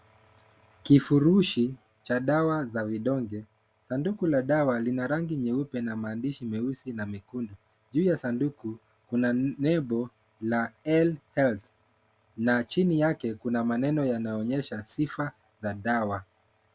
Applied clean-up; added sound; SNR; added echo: none; none; none; none.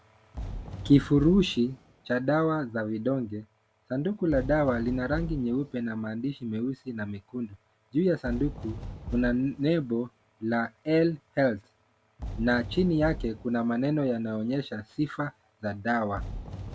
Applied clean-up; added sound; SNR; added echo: none; Fireworks; 13 dB; none.